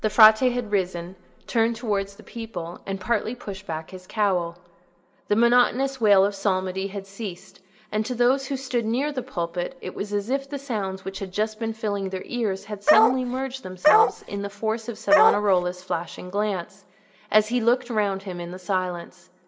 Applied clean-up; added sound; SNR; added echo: none; Bark; -5 dB; reverberation time 0.5 s.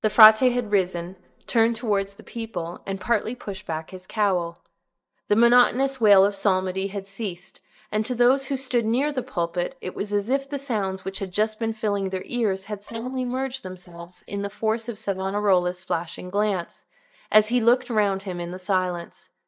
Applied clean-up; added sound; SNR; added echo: neural mask model DeepFilterNet 3.